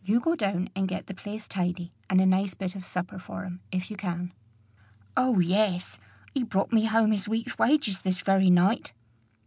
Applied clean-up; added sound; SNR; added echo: none; none; none; none.